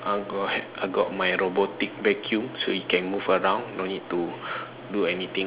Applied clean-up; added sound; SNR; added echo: none; none; none; none.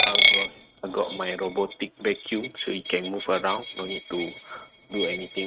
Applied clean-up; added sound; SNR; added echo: neural mask model RNNoise.